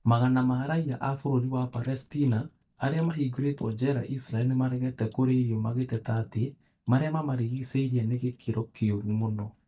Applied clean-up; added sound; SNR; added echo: neural mask model DeepFilterNet 3.